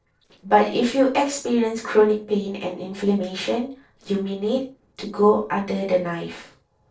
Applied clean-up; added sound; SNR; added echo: neural separator model SepFormer DNS4.